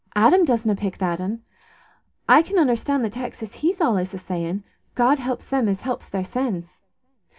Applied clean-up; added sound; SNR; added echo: none; none; none; reverberation time 0.3 s.